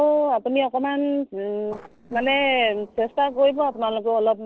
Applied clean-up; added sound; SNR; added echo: neural separator model SepFormer DNS4.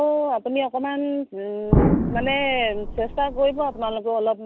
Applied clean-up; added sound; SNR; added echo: none; Explosion; 0 dB; none.